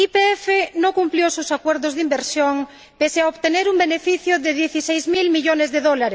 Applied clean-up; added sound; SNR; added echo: none; none; none; none.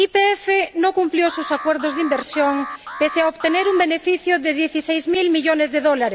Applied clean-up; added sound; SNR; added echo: none; Alarm; 13 dB; none.